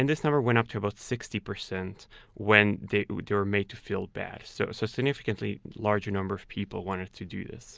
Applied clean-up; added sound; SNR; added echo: none; none; none; none.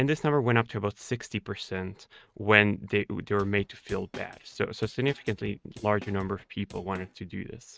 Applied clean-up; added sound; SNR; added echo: neural mask model RNNoise.